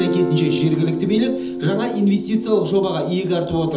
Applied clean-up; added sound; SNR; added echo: none; Guitar; 6 dB; reverberation time 1.2 s.